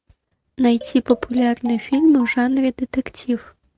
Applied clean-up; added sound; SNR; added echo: neural mask model RNNoise.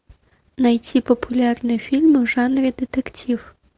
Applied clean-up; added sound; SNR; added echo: none; none; none; none.